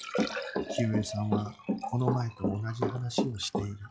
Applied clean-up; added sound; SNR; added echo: classical method log-MMSE.